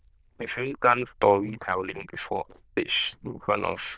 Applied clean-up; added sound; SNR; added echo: neural diffusion model UNIVERSE++.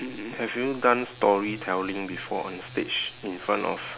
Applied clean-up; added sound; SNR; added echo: none; none; none; none.